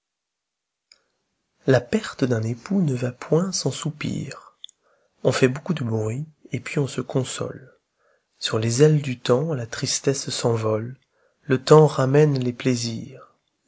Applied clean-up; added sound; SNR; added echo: none; none; none; none.